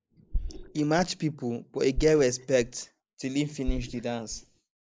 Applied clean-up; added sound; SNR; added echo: neural mask model Resemble Enhance denoiser.